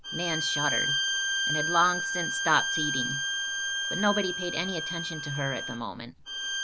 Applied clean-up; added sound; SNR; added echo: none; Bowed string instrument; -1 dB; none.